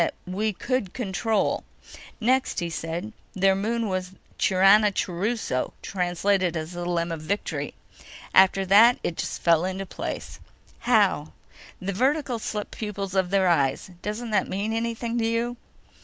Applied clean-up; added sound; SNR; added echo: none; none; none; none.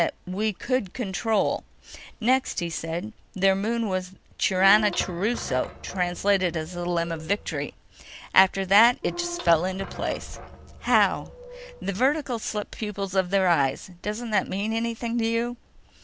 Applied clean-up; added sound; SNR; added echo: none; Squeak / Thump, thud; 14 dB; none.